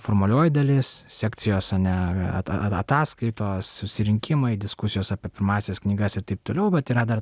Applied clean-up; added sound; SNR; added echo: none; none; none; none.